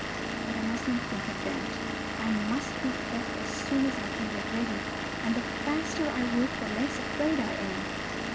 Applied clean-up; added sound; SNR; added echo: none; Engine / Vehicle; 0 dB; reverberation time 2.0 s.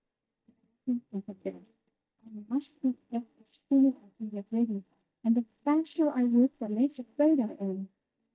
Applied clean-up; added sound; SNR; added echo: neural mask model DeepFilterNet 3.